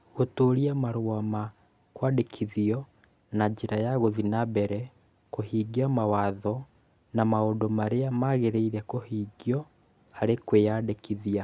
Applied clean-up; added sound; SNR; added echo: none; none; none; none.